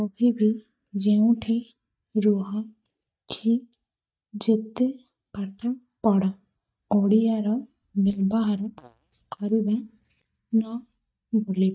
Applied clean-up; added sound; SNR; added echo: neural mask model DeepFilterNet 3.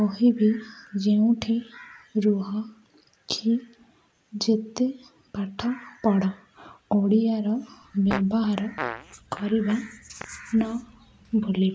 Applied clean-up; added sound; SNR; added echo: none; Fart; 13 dB; none.